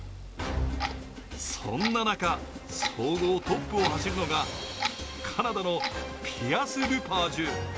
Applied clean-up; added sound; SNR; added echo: none; Clock; 10 dB; none.